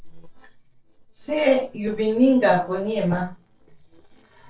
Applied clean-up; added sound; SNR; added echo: neural separator model SepFormer DNS4.